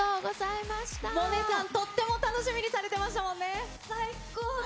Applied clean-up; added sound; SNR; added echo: none; none; none; none.